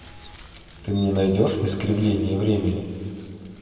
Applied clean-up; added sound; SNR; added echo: none; Chirp, tweet; 14 dB; reverberation time 2.2 s.